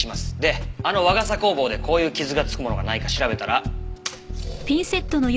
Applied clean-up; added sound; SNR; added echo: none; none; none; none.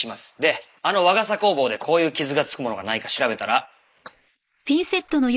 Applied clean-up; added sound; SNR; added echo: neural mask model Resemble Enhance denoiser.